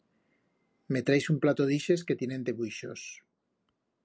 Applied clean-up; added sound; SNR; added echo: none; none; none; none.